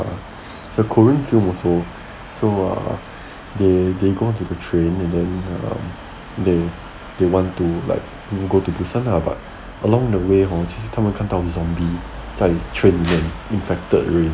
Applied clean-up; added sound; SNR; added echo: none; none; none; none.